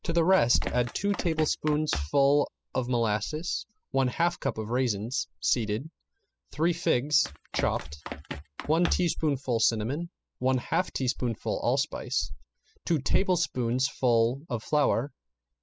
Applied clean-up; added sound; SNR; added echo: classical method spectral subtraction.